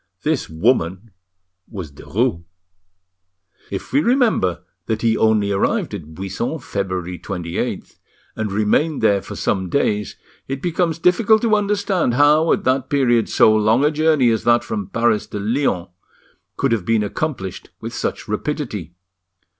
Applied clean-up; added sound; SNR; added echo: none; none; none; none.